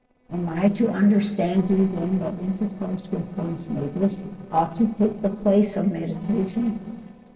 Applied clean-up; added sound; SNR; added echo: neural separator model SepFormer DNS4.